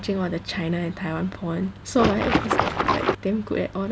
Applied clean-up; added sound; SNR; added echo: none; Water / Splash, splatter; -4 dB; none.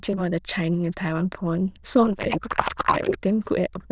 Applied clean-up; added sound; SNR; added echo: neural diffusion model UNIVERSE++.